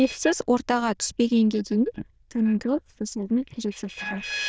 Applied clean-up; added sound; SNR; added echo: neural diffusion model UNIVERSE++.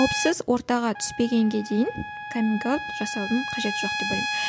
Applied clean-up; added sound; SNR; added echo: none; Trumpet; 6 dB; none.